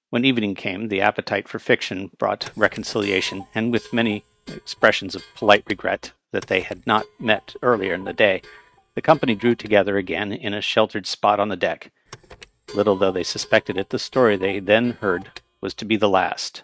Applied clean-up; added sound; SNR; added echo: neural mask model RNNoise.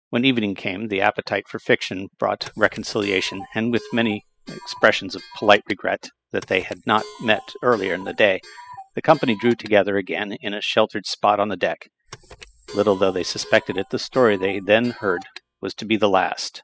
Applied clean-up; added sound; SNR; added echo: classical method spectral subtraction.